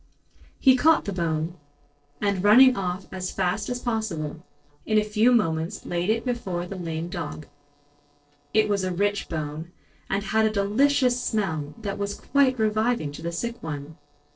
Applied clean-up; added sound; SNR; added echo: neural separator model SepFormer DNS4.